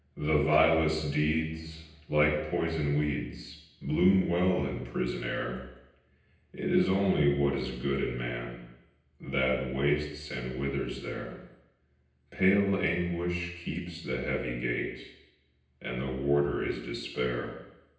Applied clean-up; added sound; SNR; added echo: none; none; none; reverberation time 0.9 s.